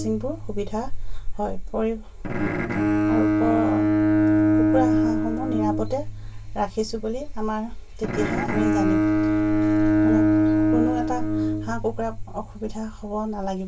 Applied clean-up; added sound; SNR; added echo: none; Bowed string instrument; -4 dB; reverberation time 0.1 s.